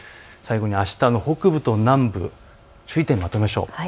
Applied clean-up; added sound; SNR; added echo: none; none; none; none.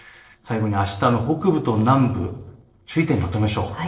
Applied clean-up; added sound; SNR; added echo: neural separator model SepFormer DNS4.